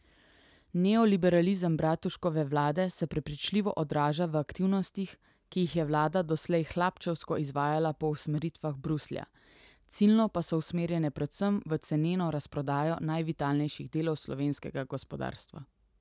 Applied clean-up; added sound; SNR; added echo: none; none; none; none.